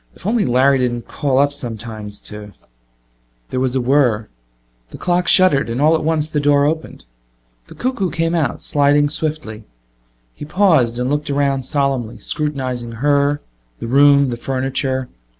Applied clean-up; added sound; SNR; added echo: none; none; none; none.